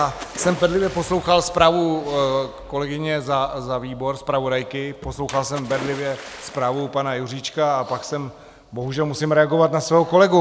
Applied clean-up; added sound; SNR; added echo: none; Splash, splatter; 20 dB; none.